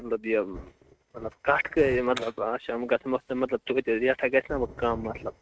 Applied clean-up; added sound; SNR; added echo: neural mask model RNNoise.